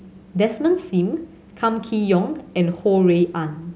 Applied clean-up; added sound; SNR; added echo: none; none; none; none.